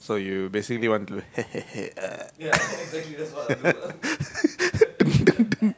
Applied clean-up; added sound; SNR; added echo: none; none; none; none.